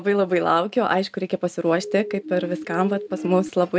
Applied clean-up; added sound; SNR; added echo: none; Siren; 11 dB; none.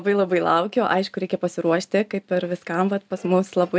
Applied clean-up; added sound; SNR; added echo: none; none; none; none.